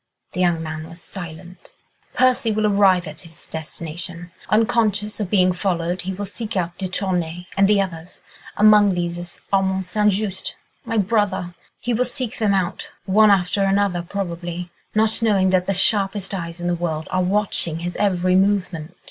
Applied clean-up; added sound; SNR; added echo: none; none; none; none.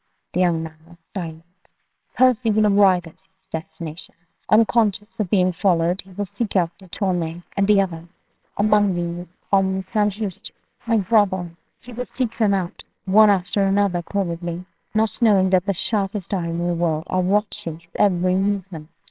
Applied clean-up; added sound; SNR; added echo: neural separator model SepFormer WHAMR!.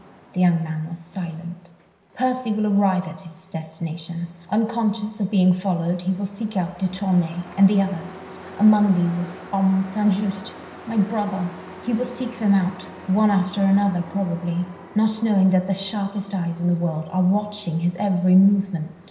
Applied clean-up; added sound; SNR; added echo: none; Truck; 20 dB; reverberation time 0.9 s.